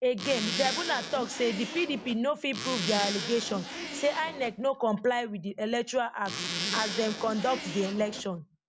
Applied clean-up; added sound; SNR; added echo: none; Zipper (clothing); 6 dB; none.